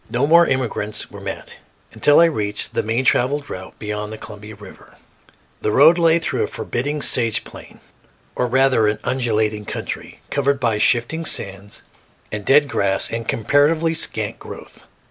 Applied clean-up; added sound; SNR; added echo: none; none; none; none.